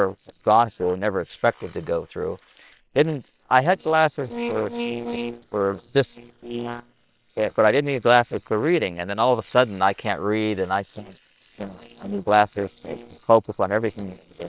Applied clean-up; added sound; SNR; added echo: neural separator model SepFormer WHAM!.